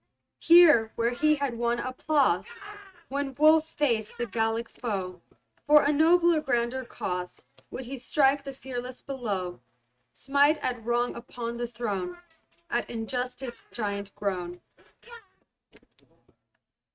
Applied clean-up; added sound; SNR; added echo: neural mask model RNNoise.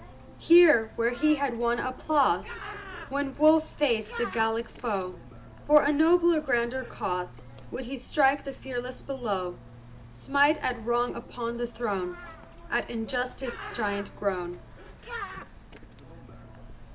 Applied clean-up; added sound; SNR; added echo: none; Bird; 15 dB; none.